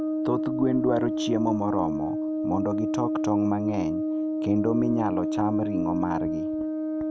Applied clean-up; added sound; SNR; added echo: none; Brass instrument; -1 dB; none.